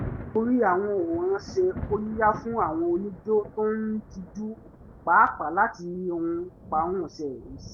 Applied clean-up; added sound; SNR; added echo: none; Thunder; 15 dB; none.